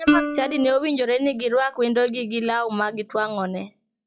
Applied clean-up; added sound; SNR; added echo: classical method log-MMSE.